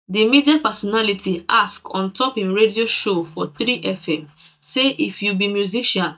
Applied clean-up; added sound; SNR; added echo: neural mask model DeepFilterNet 3.